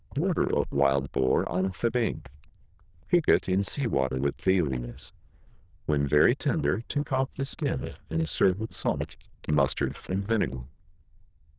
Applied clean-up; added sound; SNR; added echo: neural diffusion model UNIVERSE++.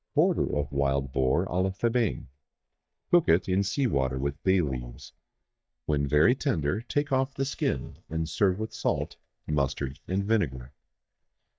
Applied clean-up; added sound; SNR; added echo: neural mask model DeepFilterNet 3.